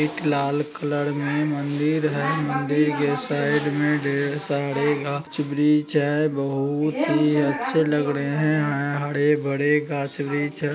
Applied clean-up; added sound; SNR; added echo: none; none; none; none.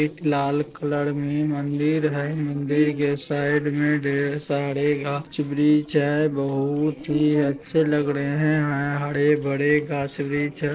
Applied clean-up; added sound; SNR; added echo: neural separator model SepFormer DNS4.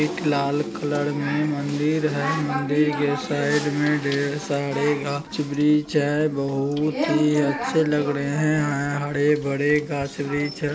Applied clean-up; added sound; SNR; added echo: none; Sink (filling or washing) / Water tap, faucet; 16 dB; none.